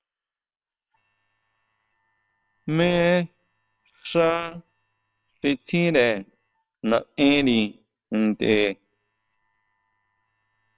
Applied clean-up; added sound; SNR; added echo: neural separator model SepFormer WHAM!.